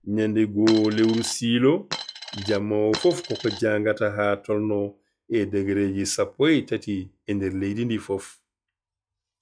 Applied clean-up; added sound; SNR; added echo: classical method log-MMSE.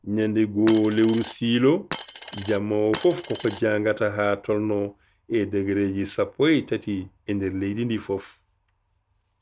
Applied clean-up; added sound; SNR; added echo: none; Coin (dropping); 10 dB; none.